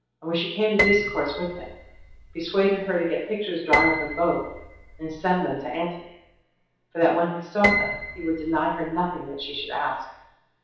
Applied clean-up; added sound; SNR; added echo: none; Piano; 4 dB; reverberation time 2.2 s.